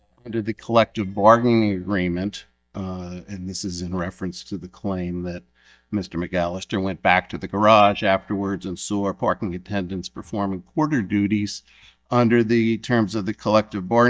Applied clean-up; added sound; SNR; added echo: neural mask model DeepFilterNet 3.